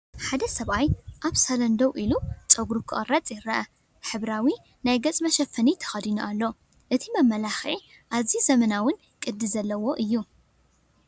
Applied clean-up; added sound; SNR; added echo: none; none; none; none.